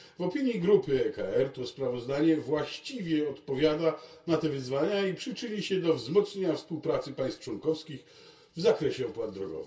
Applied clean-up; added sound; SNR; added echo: none; none; none; reverberation time 0.2 s.